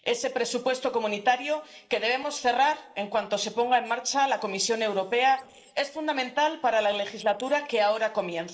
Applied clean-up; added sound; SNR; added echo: neural separator model SepFormer DNS4.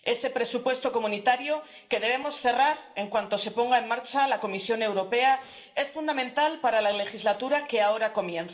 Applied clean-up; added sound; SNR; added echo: none; Animal; 14 dB; reverberation time 0.7 s.